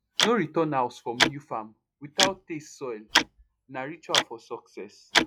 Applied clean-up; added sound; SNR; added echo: classical method log-MMSE.